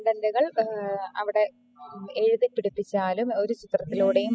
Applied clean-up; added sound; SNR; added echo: classical method spectral subtraction.